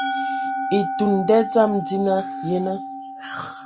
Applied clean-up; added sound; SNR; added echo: none; Musical instrument; 5 dB; none.